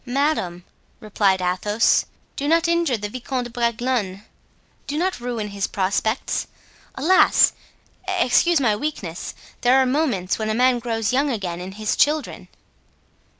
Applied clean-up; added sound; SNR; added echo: none; none; none; none.